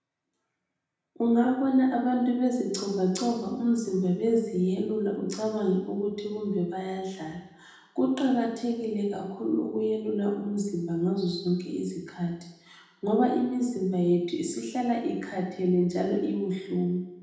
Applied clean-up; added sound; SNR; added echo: none; none; none; reverberation time 0.8 s.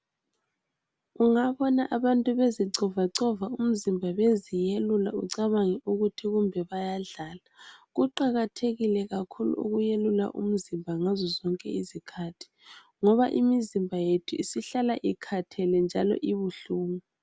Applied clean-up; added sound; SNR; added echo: none; none; none; none.